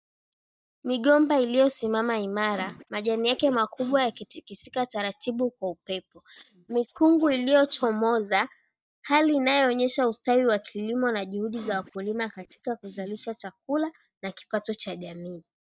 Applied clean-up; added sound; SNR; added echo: neural mask model DeepFilterNet 3.